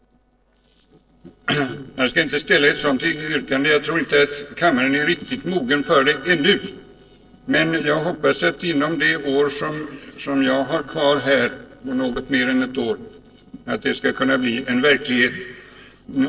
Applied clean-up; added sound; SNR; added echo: neural separator model SepFormer DNS4.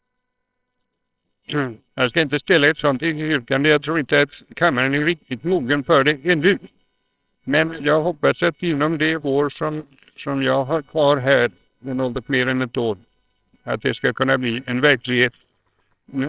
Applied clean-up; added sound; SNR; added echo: neural separator model SepFormer WHAMR!.